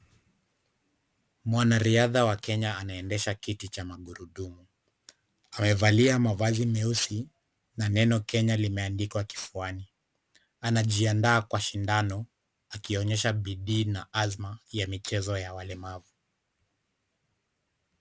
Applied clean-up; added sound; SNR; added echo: none; none; none; none.